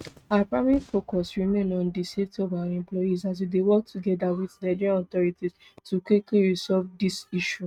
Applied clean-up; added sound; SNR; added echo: neural mask model RNNoise.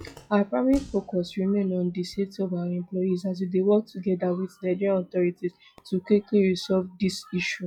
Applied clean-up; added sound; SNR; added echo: classical method log-MMSE.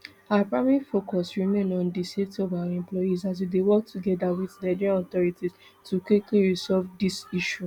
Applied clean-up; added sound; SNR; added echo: none; none; none; none.